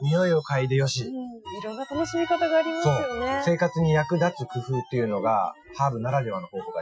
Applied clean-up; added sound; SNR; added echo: classical method Wiener filter.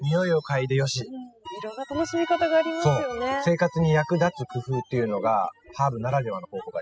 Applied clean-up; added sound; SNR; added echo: classical method spectral subtraction.